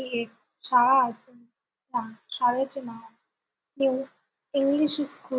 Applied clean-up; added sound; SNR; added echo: none; none; none; none.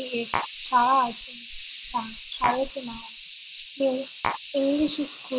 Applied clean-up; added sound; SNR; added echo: none; Tap + Hiss; 8 dB; none.